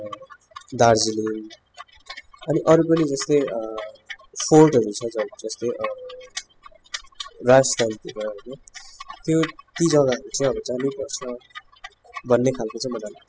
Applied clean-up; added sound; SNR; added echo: classical method spectral subtraction.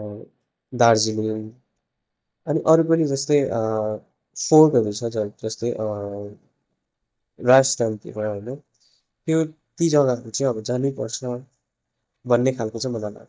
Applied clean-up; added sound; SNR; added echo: neural mask model DeepFilterNet 3.